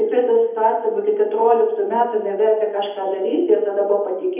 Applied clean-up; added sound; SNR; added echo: none; none; none; reverberation time 1.0 s.